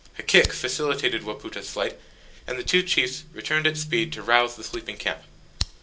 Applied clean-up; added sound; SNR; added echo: none; Fire; 14 dB; reverberation time 0.2 s.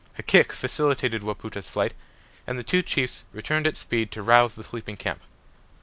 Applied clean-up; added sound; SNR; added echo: none; none; none; none.